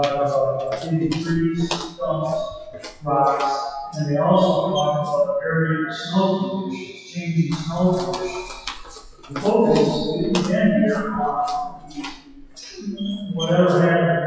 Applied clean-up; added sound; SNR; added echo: classical method WPE with log-MMSE.